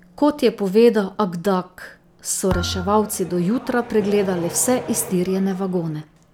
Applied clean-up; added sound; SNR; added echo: none; Accelerating, revving, vroom + Thump, thud; 12 dB; none.